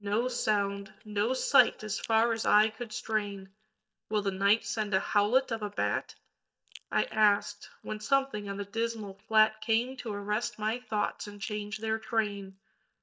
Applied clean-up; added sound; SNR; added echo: neural mask model DeepFilterNet 3.